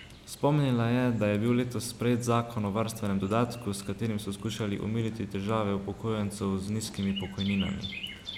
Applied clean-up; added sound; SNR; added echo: none; Chirp, tweet; 17 dB; none.